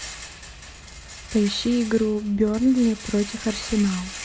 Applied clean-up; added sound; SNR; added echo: none; Rattle; 14 dB; none.